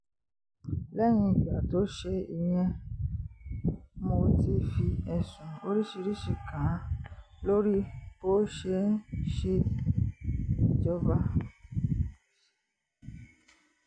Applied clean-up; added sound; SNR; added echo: none; none; none; none.